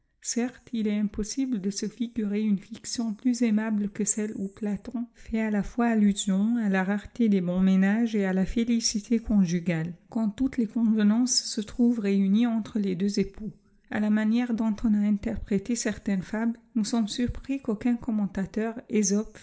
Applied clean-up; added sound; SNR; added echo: none; none; none; reverberation time 0.5 s.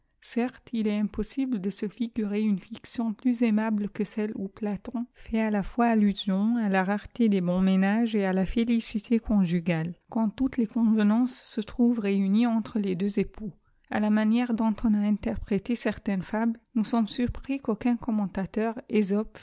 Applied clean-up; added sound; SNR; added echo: none; none; none; none.